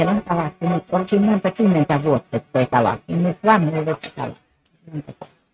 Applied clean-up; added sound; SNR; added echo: neural mask model RNNoise.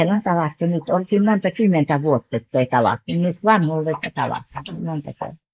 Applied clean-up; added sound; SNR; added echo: neural mask model Resemble Enhance denoiser.